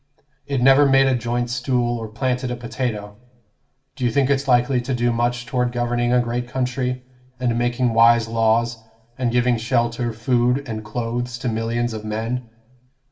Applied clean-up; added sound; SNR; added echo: none; none; none; reverberation time 0.5 s.